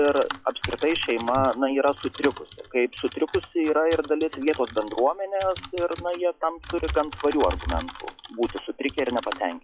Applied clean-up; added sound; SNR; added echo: classical method log-MMSE.